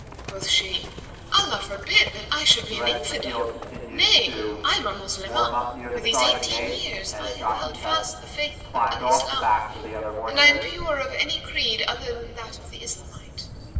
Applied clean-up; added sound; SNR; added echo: none; Livestock, farm animals, working animals; 4 dB; reverberation time 2.0 s.